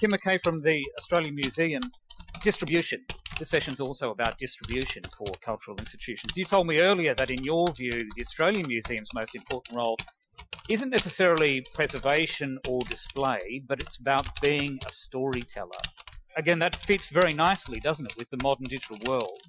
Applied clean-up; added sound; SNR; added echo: classical method Wiener filter.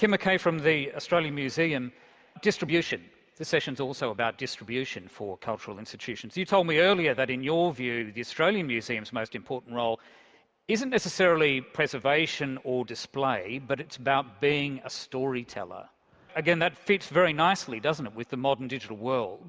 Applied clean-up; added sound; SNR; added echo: none; none; none; none.